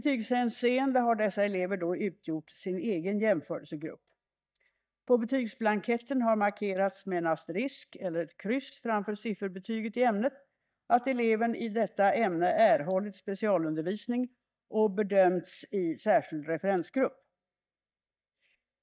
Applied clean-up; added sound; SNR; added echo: neural mask model DeepFilterNet 3.